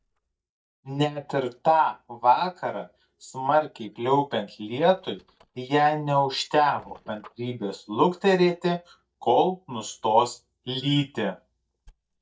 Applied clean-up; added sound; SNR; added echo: neural mask model DeepFilterNet 3.